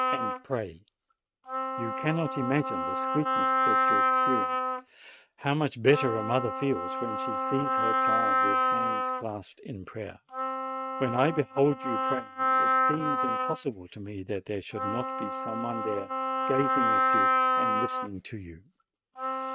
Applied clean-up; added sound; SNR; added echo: neural mask model RNNoise.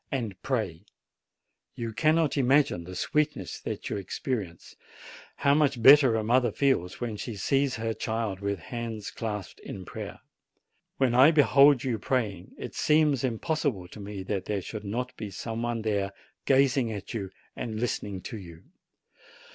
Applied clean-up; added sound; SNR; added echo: none; none; none; none.